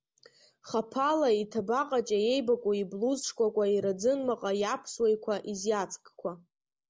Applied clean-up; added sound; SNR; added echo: none; none; none; none.